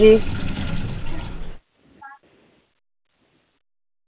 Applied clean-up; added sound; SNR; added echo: none; Sink (filling or washing) / Water; 4 dB; none.